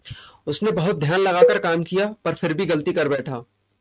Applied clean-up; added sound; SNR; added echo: neural mask model RNNoise.